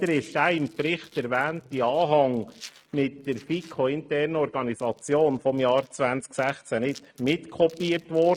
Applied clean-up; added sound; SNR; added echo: neural mask model RNNoise.